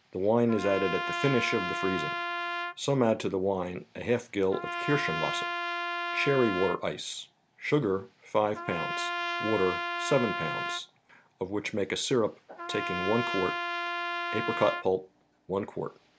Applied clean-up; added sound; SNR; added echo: none; Trumpet; 5 dB; none.